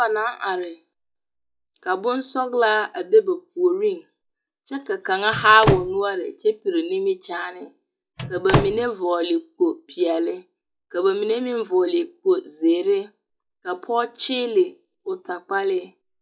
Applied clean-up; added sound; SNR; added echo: classical method log-MMSE.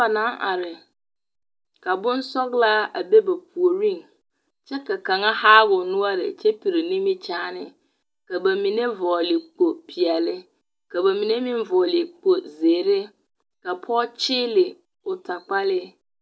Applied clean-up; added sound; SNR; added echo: none; none; none; none.